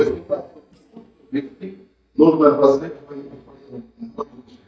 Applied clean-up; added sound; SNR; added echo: neural mask model DeepFilterNet 3.